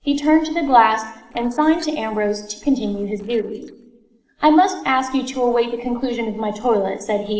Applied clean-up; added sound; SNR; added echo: neural separator model SepFormer DNS4.